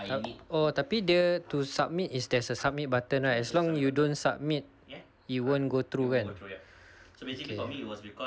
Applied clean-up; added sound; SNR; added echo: none; none; none; none.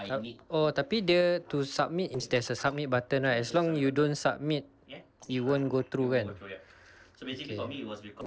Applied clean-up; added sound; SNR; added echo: neural separator model SepFormer DNS4.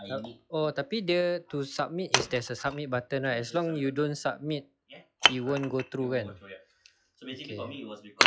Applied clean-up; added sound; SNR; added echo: classical method log-MMSE.